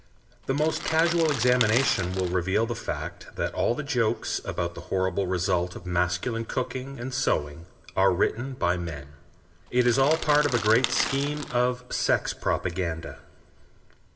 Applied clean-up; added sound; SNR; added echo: none; Crackle; 7 dB; reverberation time 1.0 s.